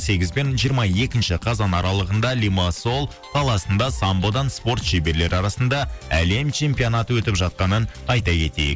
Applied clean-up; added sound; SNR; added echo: none; none; none; none.